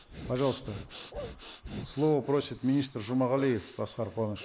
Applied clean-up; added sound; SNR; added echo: neural mask model Resemble Enhance denoiser.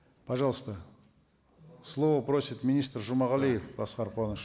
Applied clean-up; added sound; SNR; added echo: none; none; none; none.